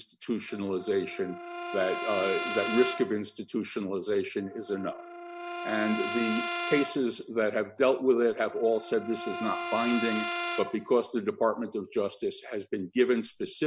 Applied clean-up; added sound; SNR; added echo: none; Brass instrument; 8 dB; none.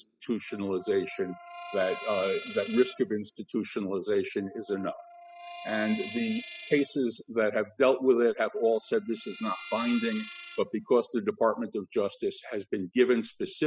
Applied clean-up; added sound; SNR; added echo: classical method spectral subtraction.